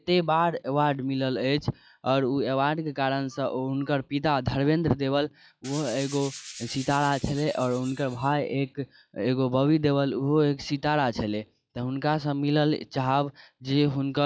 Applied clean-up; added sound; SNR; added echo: classical method log-MMSE.